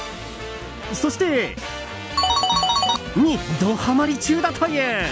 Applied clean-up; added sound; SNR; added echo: none; none; none; none.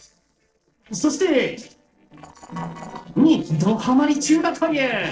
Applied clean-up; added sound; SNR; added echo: neural separator model SepFormer DNS4.